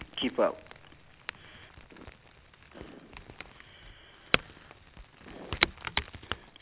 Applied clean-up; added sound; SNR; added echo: none; Crack / Crackle; -2 dB; none.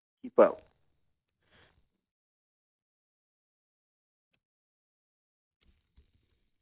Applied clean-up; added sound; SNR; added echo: neural mask model DeepFilterNet 3.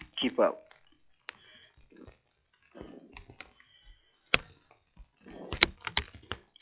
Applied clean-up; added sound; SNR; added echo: classical method log-MMSE.